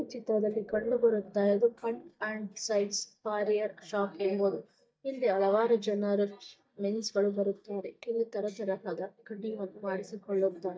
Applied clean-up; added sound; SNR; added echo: neural mask model DeepFilterNet 3.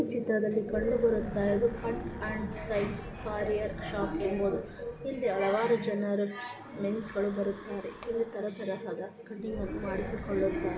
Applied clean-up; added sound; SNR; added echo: none; Wind / Breathing; 13 dB; reverberation time 0.6 s.